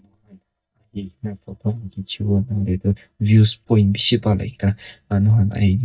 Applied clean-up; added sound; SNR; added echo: neural mask model DeepFilterNet 3.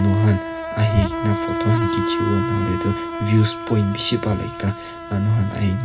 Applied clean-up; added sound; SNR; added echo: none; Insect; 6 dB; reverberation time 0.4 s.